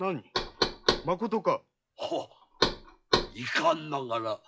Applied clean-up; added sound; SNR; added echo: classical method log-MMSE.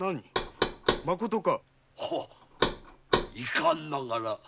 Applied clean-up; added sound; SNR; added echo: none; Knock; 1 dB; none.